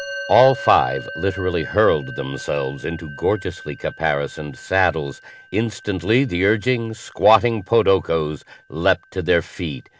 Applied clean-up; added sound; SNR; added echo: none; Musical instrument; 17 dB; none.